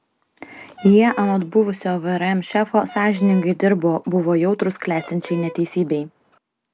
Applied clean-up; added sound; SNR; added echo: none; Fowl; 20 dB; none.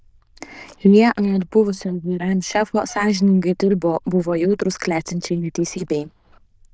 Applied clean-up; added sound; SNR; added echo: neural diffusion model UNIVERSE++.